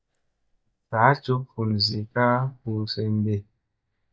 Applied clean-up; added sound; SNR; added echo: neural mask model DeepFilterNet 3.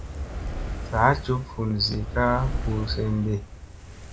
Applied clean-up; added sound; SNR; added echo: none; Fire; 5 dB; none.